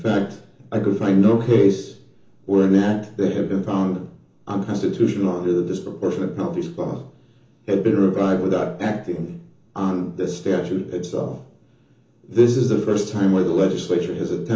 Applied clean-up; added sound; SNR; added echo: none; none; none; reverberation time 0.7 s.